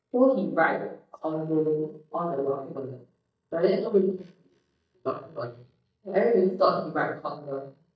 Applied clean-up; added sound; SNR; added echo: neural mask model DeepFilterNet 3.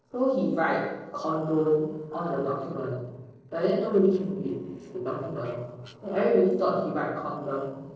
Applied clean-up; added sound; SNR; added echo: neural separator model SepFormer DNS4.